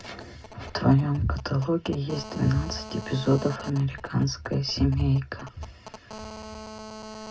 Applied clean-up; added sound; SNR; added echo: none; Telephone; 16 dB; reverberation time 0.2 s.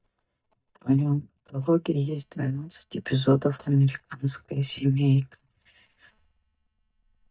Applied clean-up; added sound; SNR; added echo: neural mask model DeepFilterNet 3.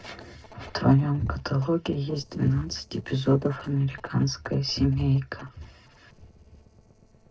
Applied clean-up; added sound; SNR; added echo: neural separator model SepFormer DNS4.